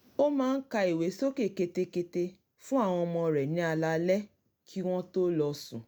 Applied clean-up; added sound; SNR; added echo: none; none; none; none.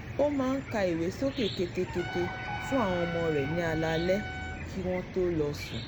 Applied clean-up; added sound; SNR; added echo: none; Trumpet + Cricket / Chicken, rooster; 7 dB; none.